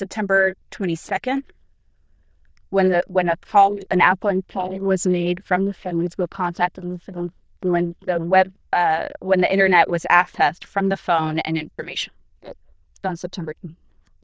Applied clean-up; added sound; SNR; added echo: neural diffusion model UNIVERSE++.